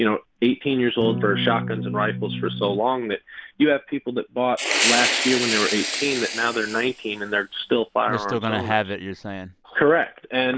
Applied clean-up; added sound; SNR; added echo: none; Fire + Electric guitar / Strum; 3 dB; none.